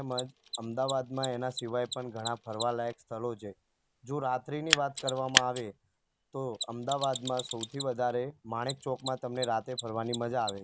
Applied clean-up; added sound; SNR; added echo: none; Mechanisms; 4 dB; none.